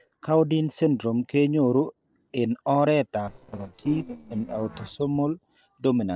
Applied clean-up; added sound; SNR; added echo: neural separator model SepFormer DNS4.